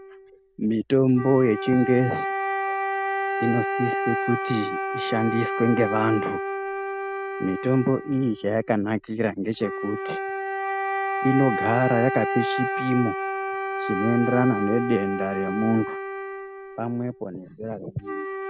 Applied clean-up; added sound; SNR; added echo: none; Wind instrument, woodwind instrument; 4 dB; none.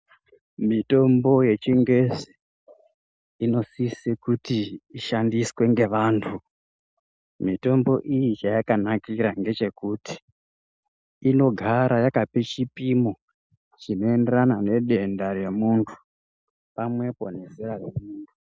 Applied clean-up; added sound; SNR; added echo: none; none; none; none.